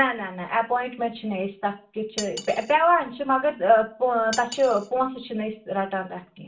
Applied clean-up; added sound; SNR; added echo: none; Cutlery, silverware; 17 dB; reverberation time 0.3 s.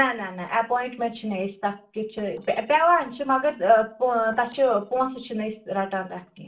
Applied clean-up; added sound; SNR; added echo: neural separator model SepFormer DNS4.